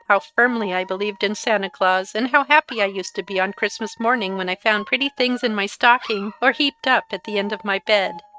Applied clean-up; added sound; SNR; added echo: neural mask model RNNoise.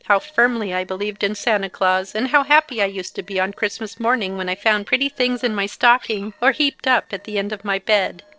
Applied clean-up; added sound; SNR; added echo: neural separator model SepFormer DNS4.